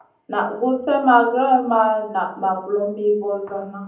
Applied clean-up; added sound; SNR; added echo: none; none; none; reverberation time 0.6 s.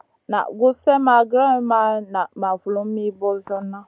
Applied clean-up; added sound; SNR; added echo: none; none; none; none.